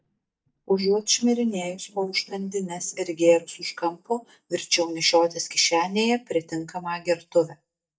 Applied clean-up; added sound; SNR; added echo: neural mask model DeepFilterNet 3.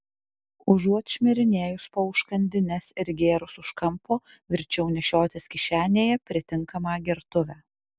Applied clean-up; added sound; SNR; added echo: none; none; none; none.